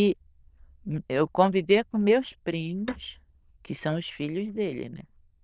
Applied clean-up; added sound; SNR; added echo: neural diffusion model UNIVERSE++.